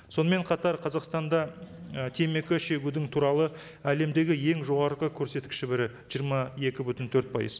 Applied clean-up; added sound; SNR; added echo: none; none; none; none.